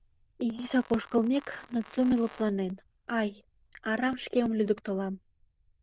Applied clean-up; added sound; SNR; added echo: neural diffusion model UNIVERSE++.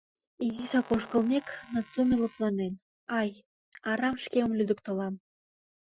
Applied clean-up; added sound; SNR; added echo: classical method Wiener filter.